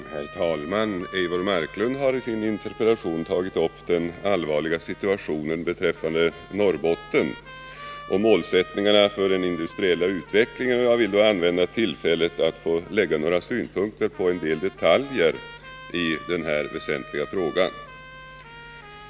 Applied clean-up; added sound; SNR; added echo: none; Trumpet; 19 dB; none.